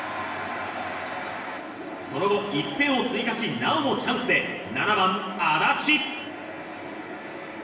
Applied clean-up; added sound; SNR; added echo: none; none; none; reverberation time 1.2 s.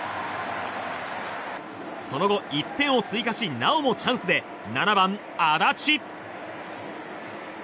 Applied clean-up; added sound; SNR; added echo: none; none; none; none.